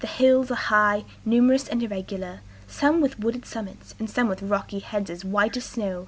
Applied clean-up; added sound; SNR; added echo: none; none; none; none.